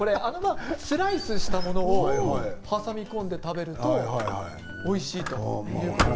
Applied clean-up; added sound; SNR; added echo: none; Squeak; 2 dB; none.